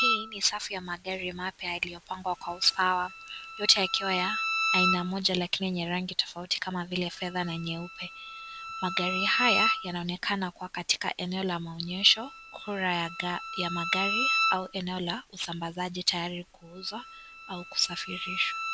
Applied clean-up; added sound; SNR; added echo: none; Bowed string instrument; 4 dB; none.